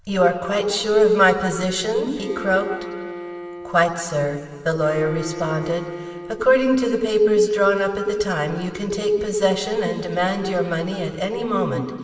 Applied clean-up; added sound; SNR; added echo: none; Bowed string instrument; 14 dB; reverberation time 2.0 s.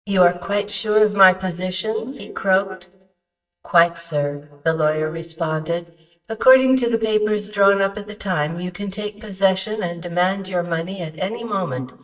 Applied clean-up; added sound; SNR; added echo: neural mask model DeepFilterNet 3.